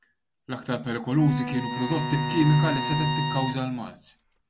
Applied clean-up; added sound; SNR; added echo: none; Bowed string instrument + Wind instrument, woodwind instrument; 5 dB; none.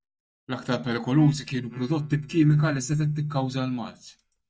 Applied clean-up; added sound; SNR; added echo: neural mask model DeepFilterNet 3.